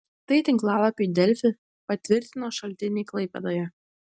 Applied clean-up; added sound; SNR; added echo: none; none; none; none.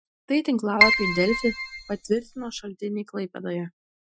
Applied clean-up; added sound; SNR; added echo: classical method Wiener filter.